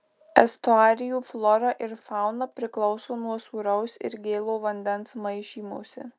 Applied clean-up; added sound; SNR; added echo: none; none; none; none.